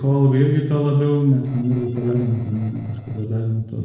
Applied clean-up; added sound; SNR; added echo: neural separator model SepFormer DNS4.